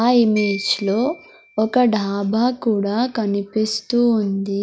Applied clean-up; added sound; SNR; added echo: none; Glockenspiel; 20 dB; none.